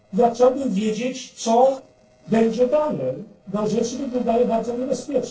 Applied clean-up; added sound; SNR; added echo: neural separator model SepFormer DNS4.